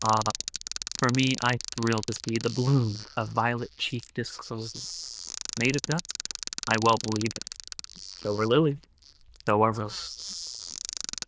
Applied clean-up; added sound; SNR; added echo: neural diffusion model UNIVERSE++.